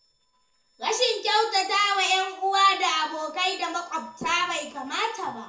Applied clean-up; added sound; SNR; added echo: neural separator model SepFormer DNS4.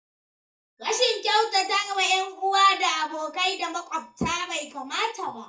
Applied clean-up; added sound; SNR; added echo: neural mask model DeepFilterNet 3.